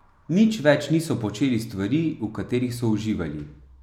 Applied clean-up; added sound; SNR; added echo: none; none; none; none.